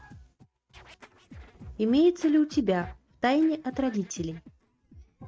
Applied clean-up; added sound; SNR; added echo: neural mask model RNNoise.